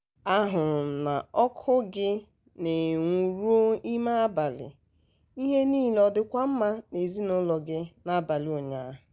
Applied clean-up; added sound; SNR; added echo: none; none; none; none.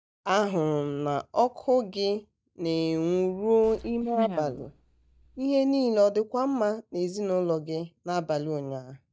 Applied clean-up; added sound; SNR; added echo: neural mask model DeepFilterNet 3.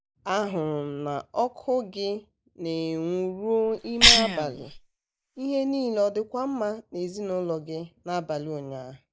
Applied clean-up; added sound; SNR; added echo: neural mask model Resemble Enhance denoiser.